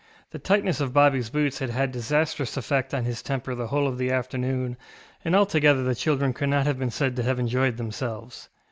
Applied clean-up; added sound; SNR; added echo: none; none; none; none.